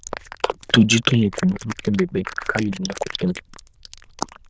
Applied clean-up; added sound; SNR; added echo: neural diffusion model UNIVERSE++.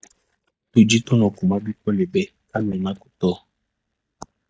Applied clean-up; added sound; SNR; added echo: neural mask model DeepFilterNet 3.